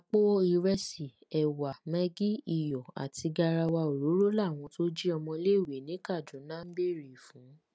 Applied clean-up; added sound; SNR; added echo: none; none; none; none.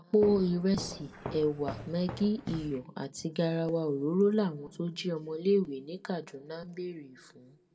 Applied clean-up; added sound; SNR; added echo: none; Walk, footsteps; 12 dB; reverberation time 1.5 s.